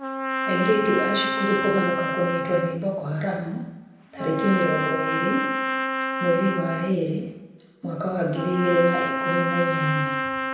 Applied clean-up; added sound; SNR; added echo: none; Trumpet; 2 dB; reverberation time 0.9 s.